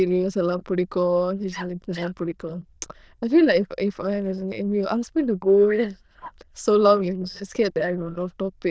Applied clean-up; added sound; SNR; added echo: neural diffusion model UNIVERSE++.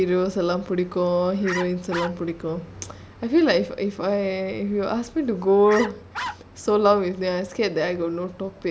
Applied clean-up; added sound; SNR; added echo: none; Bark; 10 dB; none.